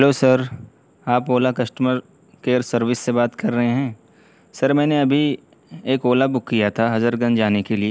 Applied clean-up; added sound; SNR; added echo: none; none; none; none.